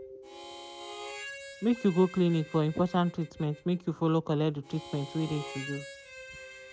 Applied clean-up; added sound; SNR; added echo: none; Harmonica; 15 dB; none.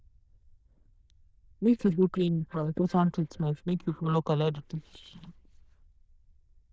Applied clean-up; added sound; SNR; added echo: neural diffusion model UNIVERSE++.